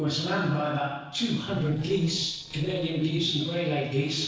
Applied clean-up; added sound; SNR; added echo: neural separator model SepFormer DNS4.